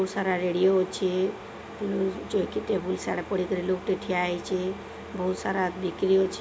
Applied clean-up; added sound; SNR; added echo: none; none; none; none.